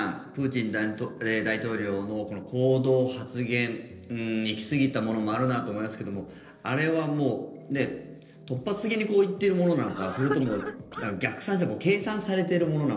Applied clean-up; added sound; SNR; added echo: neural separator model SepFormer DNS4.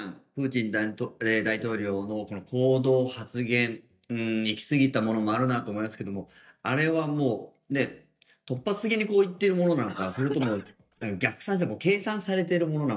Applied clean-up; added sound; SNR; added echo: neural mask model DeepFilterNet 3.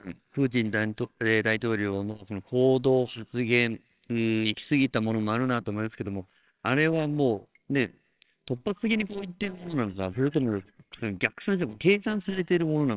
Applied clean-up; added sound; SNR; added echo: neural separator model SepFormer WHAMR!.